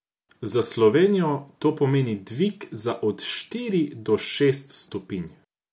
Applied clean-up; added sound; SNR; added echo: none; none; none; none.